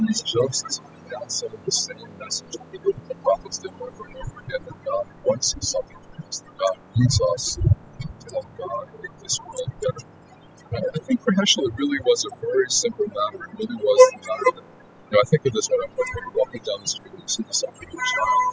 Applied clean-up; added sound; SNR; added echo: classical method spectral subtraction.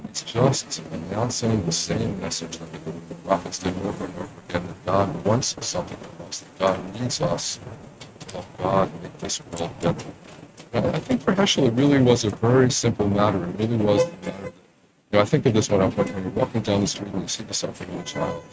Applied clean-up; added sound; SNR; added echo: neural mask model RNNoise.